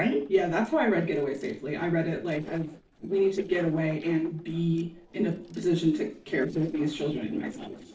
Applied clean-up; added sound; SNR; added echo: neural separator model SepFormer DNS4.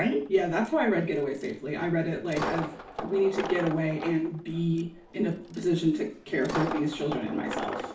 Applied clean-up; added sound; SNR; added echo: none; Coin (dropping); 10 dB; reverberation time 0.4 s.